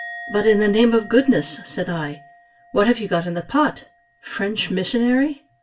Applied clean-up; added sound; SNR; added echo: none; Musical instrument; 20 dB; reverberation time 0.2 s.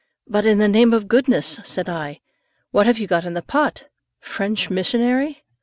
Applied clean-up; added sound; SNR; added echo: none; none; none; none.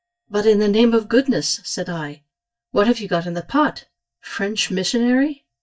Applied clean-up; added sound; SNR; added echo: neural mask model DeepFilterNet 3.